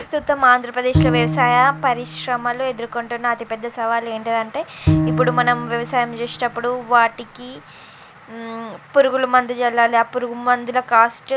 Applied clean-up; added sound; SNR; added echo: none; Bowed string instrument; 4 dB; none.